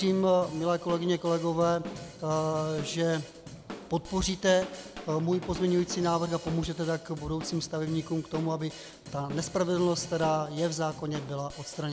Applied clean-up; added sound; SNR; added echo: none; Drum / Drum kit; 14 dB; none.